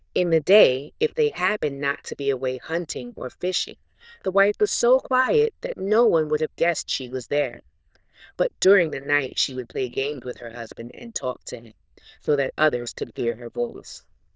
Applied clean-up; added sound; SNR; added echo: neural diffusion model UNIVERSE++.